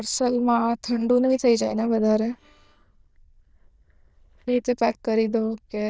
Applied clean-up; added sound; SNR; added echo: neural diffusion model UNIVERSE++.